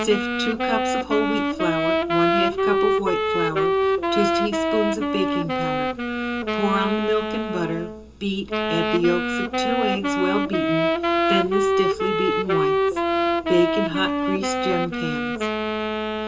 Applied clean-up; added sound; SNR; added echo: none; Wind instrument, woodwind instrument; -4 dB; reverberation time 0.2 s.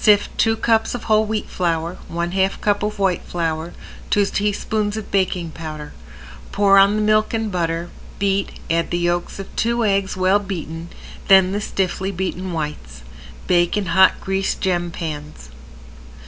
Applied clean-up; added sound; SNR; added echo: none; none; none; none.